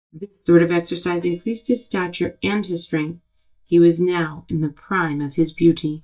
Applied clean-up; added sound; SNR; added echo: neural mask model DeepFilterNet 3.